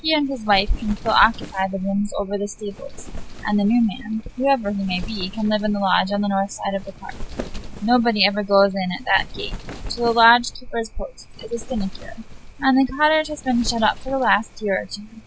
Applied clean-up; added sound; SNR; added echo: none; Wind; 12 dB; none.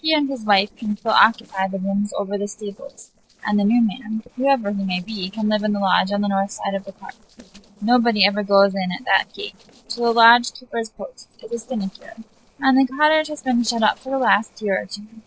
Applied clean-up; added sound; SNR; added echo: neural separator model SepFormer DNS4.